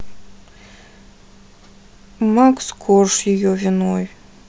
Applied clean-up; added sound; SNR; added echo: none; none; none; none.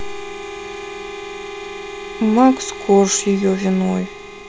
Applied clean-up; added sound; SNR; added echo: none; Harmonica; 12 dB; none.